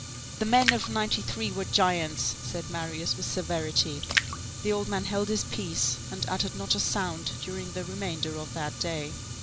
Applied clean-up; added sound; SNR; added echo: none; Fire + Splash, splatter; 5 dB; none.